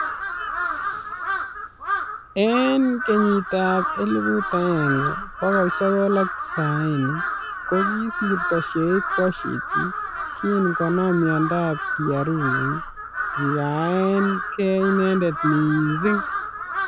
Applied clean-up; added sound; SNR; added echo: none; Crow; 4 dB; none.